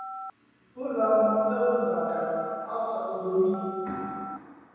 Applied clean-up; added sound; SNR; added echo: none; Telephone; 11 dB; reverberation time 2.1 s.